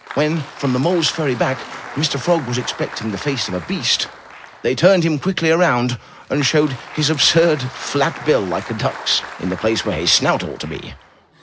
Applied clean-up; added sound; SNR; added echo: none; Applause; 15 dB; none.